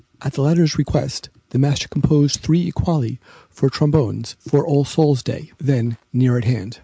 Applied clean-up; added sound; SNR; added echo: none; none; none; none.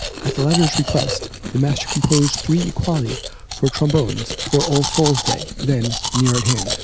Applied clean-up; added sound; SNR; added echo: none; Domestic sounds, home sounds; 6 dB; none.